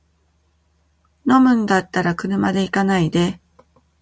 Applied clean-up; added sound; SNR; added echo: none; none; none; none.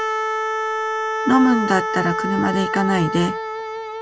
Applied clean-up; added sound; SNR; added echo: none; Wind instrument, woodwind instrument; 2 dB; none.